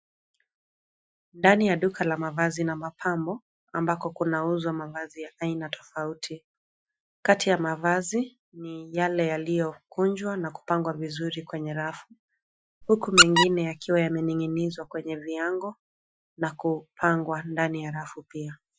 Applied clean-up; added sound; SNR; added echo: classical method Wiener filter.